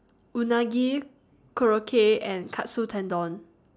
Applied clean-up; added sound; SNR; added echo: none; none; none; none.